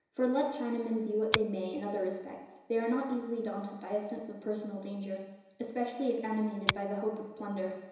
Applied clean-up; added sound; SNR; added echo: none; Finger snapping; 2 dB; reverberation time 1.0 s.